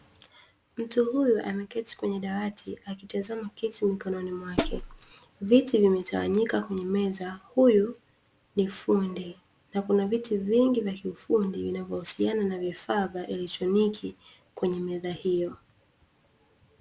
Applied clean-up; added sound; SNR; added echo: none; Hi-hat; 3 dB; none.